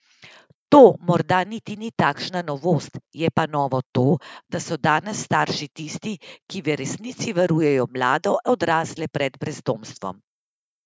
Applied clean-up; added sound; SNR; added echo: none; none; none; none.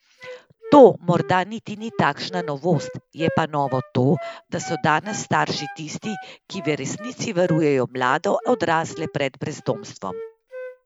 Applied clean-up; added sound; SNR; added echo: none; Wind instrument, woodwind instrument; 16 dB; none.